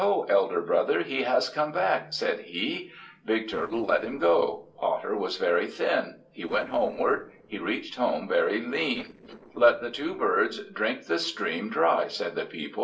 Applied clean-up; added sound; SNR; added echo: neural separator model SepFormer DNS4.